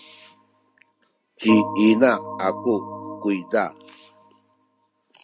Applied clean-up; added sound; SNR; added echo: none; Organ; 11 dB; none.